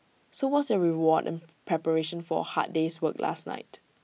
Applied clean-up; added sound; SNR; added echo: none; none; none; none.